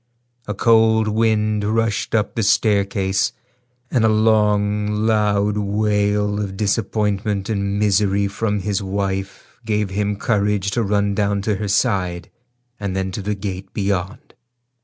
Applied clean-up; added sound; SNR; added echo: none; none; none; none.